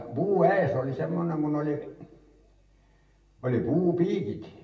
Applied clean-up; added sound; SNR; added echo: none; none; none; reverberation time 0.6 s.